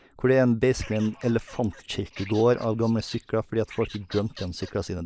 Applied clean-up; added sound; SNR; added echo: neural mask model Resemble Enhance denoiser.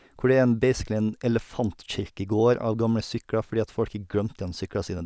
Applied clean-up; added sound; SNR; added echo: none; none; none; none.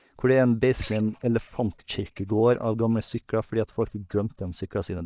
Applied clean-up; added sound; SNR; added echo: neural mask model DeepFilterNet 3.